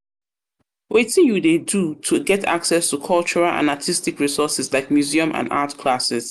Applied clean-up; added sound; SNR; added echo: none; none; none; none.